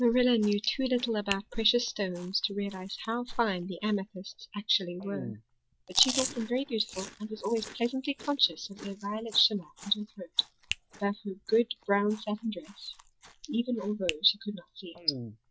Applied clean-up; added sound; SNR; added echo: none; Finger snapping + Chewing, mastication; 12 dB; none.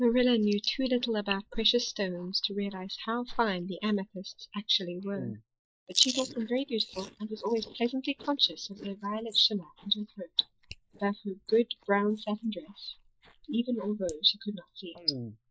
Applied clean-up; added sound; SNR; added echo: neural mask model Resemble Enhance denoiser.